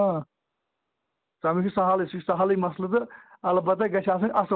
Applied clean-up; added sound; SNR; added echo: none; none; none; none.